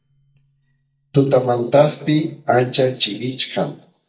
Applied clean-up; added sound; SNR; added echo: neural mask model DeepFilterNet 3.